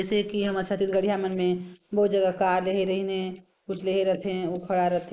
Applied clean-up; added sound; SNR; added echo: neural mask model Resemble Enhance denoiser.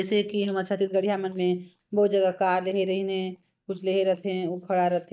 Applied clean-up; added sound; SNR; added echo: neural mask model DeepFilterNet 3.